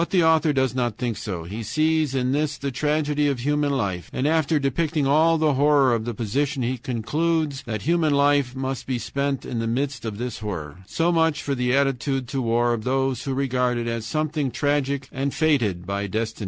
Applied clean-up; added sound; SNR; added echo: none; none; none; none.